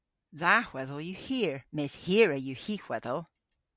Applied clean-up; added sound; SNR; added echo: none; none; none; none.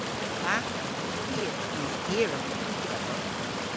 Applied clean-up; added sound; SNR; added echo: none; Stream; -3 dB; none.